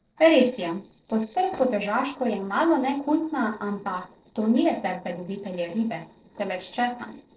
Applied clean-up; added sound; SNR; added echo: neural separator model SepFormer DNS4.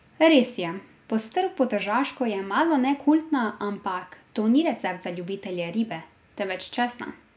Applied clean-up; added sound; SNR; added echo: none; none; none; none.